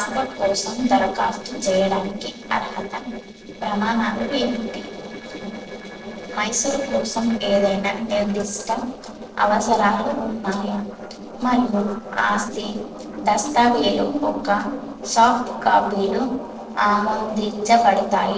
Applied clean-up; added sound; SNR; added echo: neural separator model SepFormer DNS4.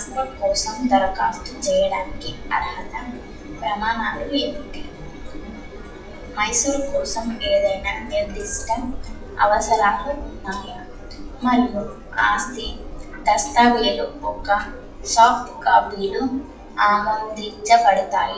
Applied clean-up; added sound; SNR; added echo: classical method WPE with log-MMSE.